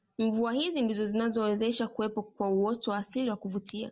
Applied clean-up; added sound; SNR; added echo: none; none; none; none.